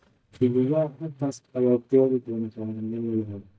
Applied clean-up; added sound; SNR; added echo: neural mask model DeepFilterNet 3.